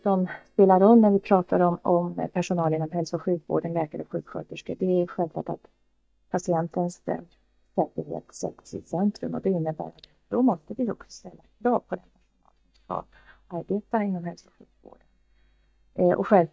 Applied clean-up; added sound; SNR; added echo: neural mask model DeepFilterNet 3.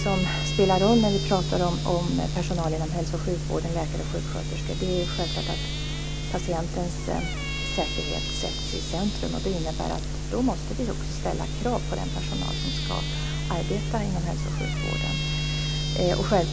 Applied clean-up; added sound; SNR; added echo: none; Squeak; 11 dB; none.